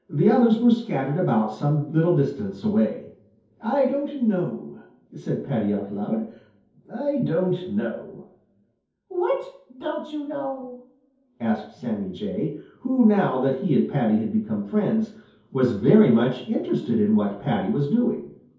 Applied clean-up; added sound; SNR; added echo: none; none; none; reverberation time 0.6 s.